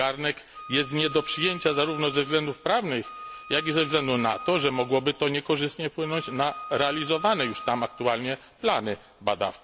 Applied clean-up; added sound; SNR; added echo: none; Wind instrument, woodwind instrument; 14 dB; none.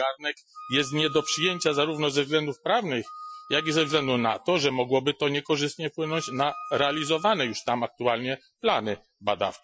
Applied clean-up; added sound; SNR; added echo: classical method Wiener filter.